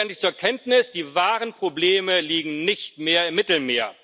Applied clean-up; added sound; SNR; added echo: none; none; none; none.